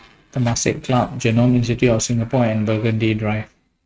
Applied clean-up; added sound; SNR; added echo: neural mask model RNNoise.